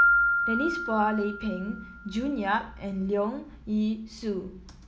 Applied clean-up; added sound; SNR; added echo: none; Piano; 0 dB; none.